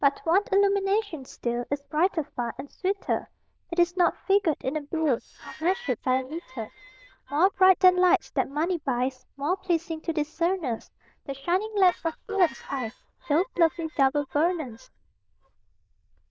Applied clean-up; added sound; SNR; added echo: neural diffusion model UNIVERSE++.